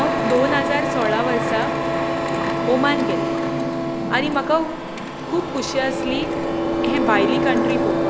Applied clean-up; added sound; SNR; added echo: none; Printer; -2 dB; none.